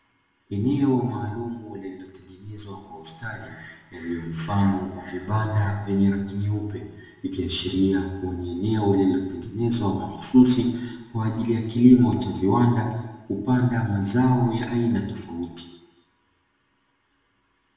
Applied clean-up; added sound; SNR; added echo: none; none; none; reverberation time 1.0 s.